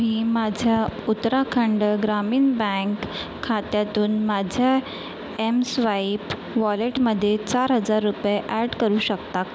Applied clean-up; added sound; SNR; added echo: none; none; none; none.